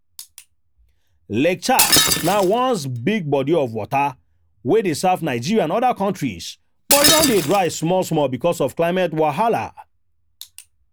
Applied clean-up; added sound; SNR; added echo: none; Shatter; 2 dB; none.